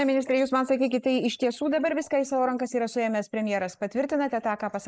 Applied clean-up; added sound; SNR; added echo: neural mask model Resemble Enhance denoiser.